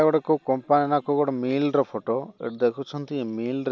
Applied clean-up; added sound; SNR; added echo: none; none; none; none.